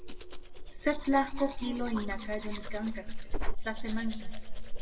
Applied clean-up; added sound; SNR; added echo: none; Domestic sounds, home sounds; -3 dB; reverberation time 1.9 s.